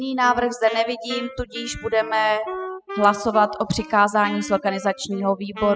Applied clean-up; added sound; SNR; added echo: classical method spectral subtraction.